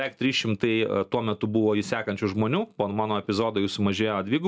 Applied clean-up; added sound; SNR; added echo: none; none; none; none.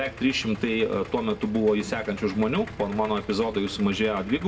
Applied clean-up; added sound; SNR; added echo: none; Idling; 16 dB; reverberation time 1.1 s.